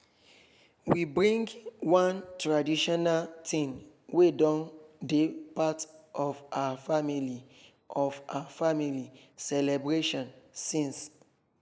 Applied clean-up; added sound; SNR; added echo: none; none; none; none.